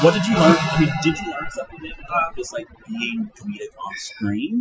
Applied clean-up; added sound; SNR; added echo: classical method Wiener filter.